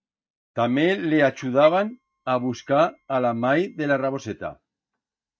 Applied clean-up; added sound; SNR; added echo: neural mask model DeepFilterNet 3.